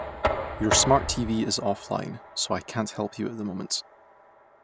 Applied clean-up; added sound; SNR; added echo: none; Knock; 6 dB; none.